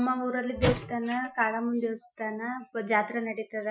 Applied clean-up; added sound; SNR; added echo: classical method Wiener filter.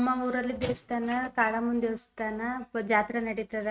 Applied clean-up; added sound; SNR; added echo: neural mask model RNNoise.